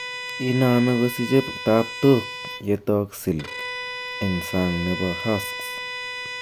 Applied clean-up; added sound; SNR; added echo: none; Bowed string instrument; 9 dB; none.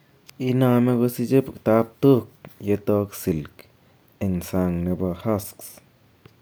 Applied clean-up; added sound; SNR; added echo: none; none; none; none.